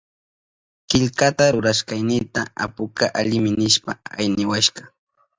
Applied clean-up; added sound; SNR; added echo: none; none; none; none.